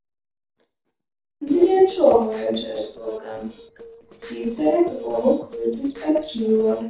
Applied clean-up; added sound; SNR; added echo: neural separator model SepFormer DNS4.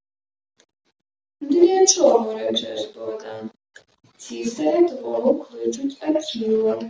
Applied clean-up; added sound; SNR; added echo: none; none; none; none.